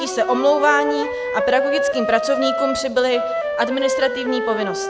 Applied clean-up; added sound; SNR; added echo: none; Wind instrument, woodwind instrument; 2 dB; none.